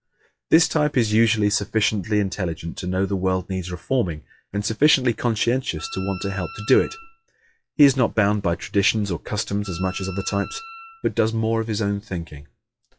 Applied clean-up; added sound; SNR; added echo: classical method log-MMSE.